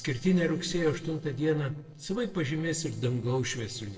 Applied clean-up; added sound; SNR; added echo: neural separator model SepFormer DNS4.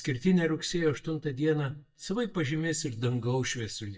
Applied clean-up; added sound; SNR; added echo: neural mask model DeepFilterNet 3.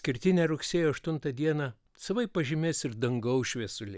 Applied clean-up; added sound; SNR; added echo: none; none; none; none.